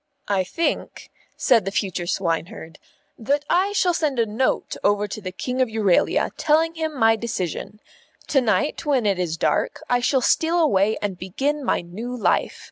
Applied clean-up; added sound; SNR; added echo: none; none; none; none.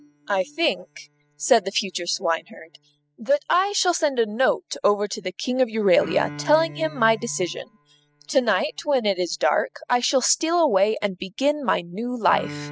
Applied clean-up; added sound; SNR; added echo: classical method spectral subtraction.